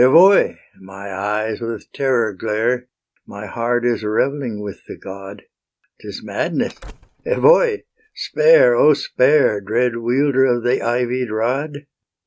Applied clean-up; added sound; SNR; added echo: neural mask model RNNoise.